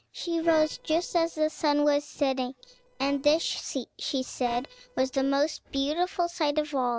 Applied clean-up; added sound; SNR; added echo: neural separator model SepFormer DNS4.